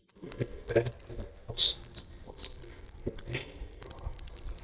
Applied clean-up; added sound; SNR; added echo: neural mask model DeepFilterNet 3.